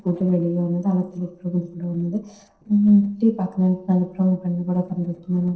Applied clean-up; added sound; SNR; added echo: neural separator model SepFormer DNS4.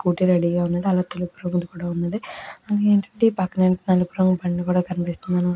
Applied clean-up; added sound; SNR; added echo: none; none; none; none.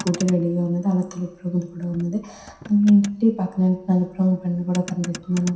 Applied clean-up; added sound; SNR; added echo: none; Motor vehicle (road); 19 dB; reverberation time 0.7 s.